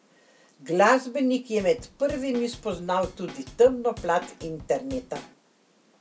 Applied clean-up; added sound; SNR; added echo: none; Drum / Drum kit; 18 dB; none.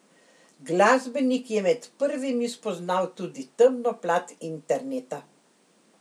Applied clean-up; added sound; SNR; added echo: none; none; none; none.